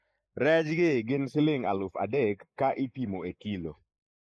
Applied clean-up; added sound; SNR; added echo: neural mask model Resemble Enhance denoiser.